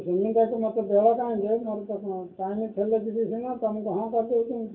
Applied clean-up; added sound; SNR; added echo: none; none; none; reverberation time 0.2 s.